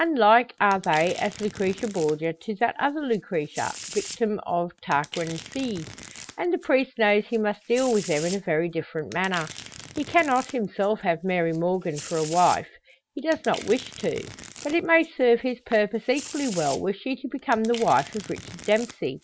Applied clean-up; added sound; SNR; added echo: none; Domestic sounds, home sounds; 17 dB; none.